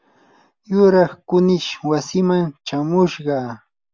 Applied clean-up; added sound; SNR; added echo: none; none; none; none.